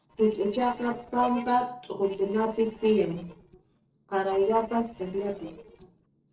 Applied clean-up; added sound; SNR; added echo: neural separator model SepFormer DNS4.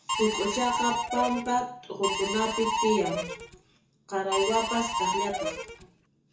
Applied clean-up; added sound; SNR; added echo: none; Harmonica; 2 dB; reverberation time 0.6 s.